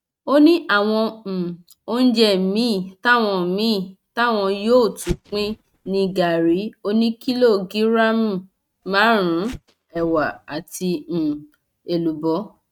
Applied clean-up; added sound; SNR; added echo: neural mask model RNNoise.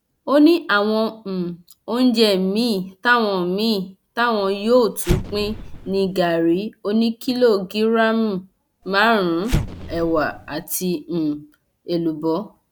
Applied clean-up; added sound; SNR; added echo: none; Explosion; 8 dB; none.